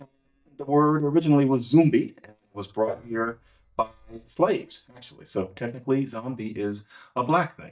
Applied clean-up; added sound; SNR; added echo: neural mask model DeepFilterNet 3.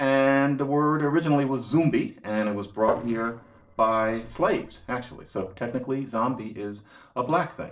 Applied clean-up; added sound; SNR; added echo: neural separator model SepFormer DNS4.